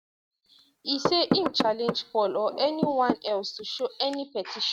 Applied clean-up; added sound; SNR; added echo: neural mask model RNNoise.